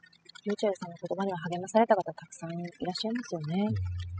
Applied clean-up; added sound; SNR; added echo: classical method spectral subtraction.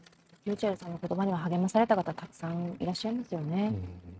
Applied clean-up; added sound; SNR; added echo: neural mask model RNNoise.